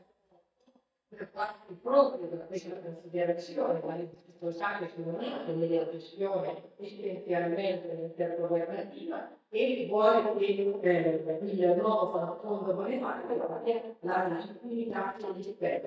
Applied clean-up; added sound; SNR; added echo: neural mask model DeepFilterNet 3.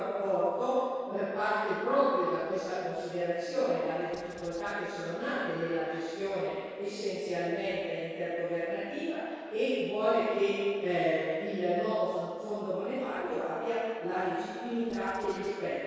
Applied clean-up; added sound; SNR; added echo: neural separator model SepFormer DNS4.